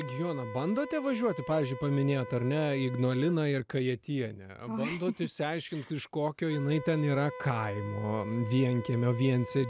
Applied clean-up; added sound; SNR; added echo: none; Wind instrument, woodwind instrument; 14 dB; none.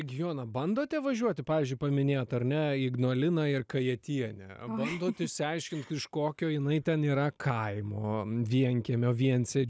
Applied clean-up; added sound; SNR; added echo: none; none; none; none.